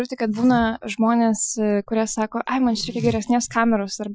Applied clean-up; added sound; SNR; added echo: classical method Wiener filter.